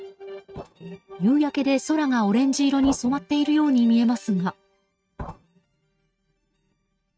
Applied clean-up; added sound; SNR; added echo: neural mask model RNNoise.